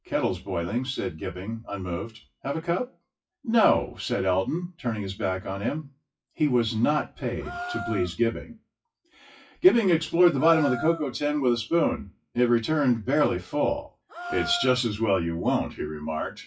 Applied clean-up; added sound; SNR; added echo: classical method WPE with log-MMSE.